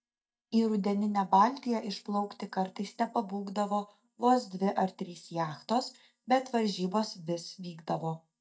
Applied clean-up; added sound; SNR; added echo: neural mask model DeepFilterNet 3.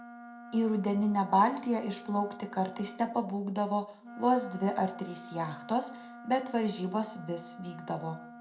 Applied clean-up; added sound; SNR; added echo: none; Wind instrument, woodwind instrument; 16 dB; reverberation time 0.5 s.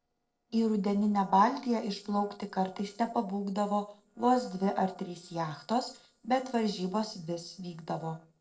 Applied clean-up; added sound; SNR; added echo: neural separator model SepFormer DNS4.